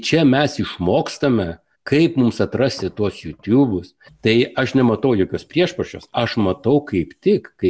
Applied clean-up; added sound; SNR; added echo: none; none; none; none.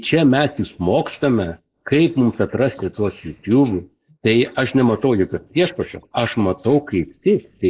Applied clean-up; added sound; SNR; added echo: neural mask model Resemble Enhance denoiser.